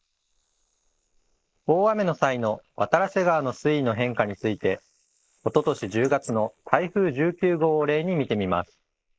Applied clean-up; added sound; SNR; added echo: neural mask model Resemble Enhance denoiser.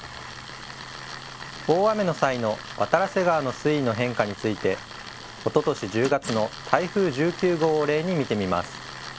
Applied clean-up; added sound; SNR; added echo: none; Tools; 13 dB; none.